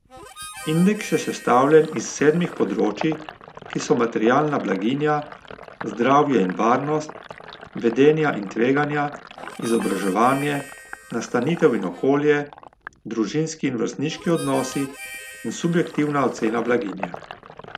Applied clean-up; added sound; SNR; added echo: none; Sink (filling or washing) + Harmonica; 16 dB; none.